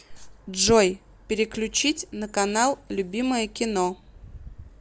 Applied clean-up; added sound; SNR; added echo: none; none; none; none.